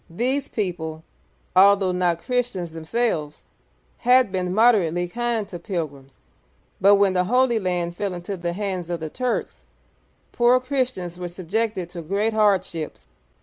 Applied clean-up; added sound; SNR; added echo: none; none; none; none.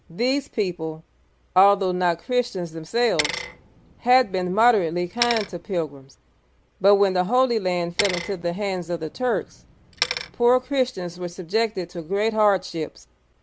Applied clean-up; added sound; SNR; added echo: none; Bicycle; 10 dB; none.